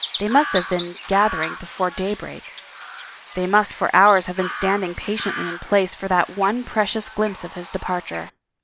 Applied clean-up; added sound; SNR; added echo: none; Chirp, tweet; 7 dB; none.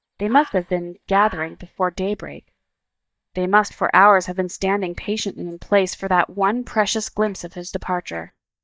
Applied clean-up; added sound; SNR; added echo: neural mask model DeepFilterNet 3.